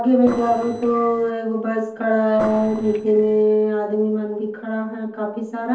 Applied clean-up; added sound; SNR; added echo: neural separator model SepFormer DNS4.